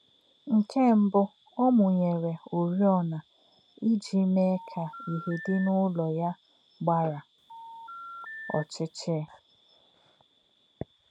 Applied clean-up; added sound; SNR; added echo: none; Telephone; 15 dB; none.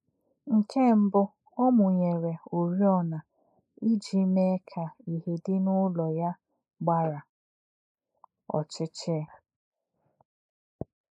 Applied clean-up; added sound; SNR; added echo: neural mask model Resemble Enhance denoiser.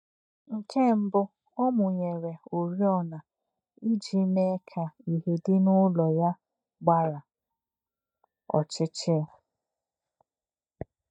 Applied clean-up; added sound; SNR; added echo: neural mask model DeepFilterNet 3.